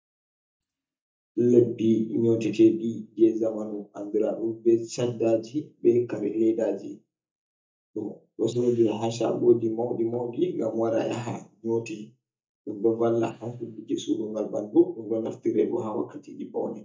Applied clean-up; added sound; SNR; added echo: neural mask model DeepFilterNet 3.